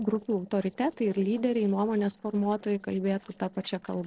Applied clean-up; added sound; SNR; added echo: neural separator model SepFormer DNS4.